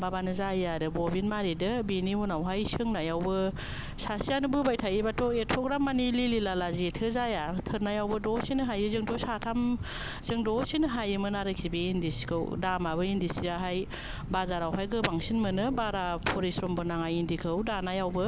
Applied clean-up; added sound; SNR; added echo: none; Train; 11 dB; none.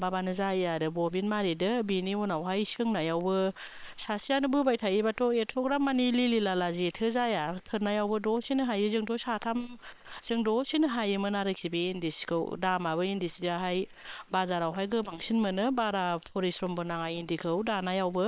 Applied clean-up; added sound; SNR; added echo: neural separator model SepFormer WHAM!.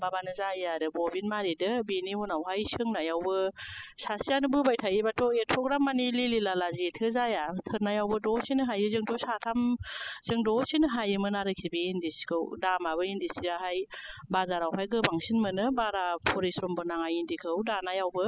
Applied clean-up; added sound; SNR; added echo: classical method spectral subtraction.